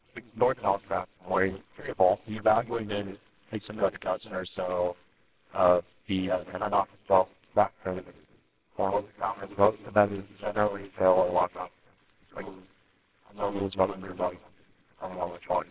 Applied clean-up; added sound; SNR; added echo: neural separator model SepFormer WHAMR!.